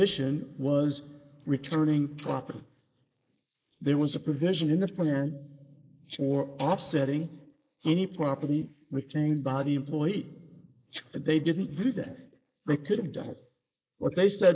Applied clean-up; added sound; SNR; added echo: neural mask model Resemble Enhance denoiser.